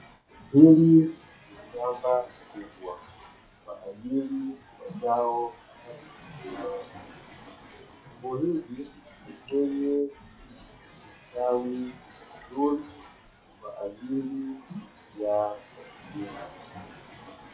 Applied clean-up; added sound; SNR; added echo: classical method WPE with log-MMSE.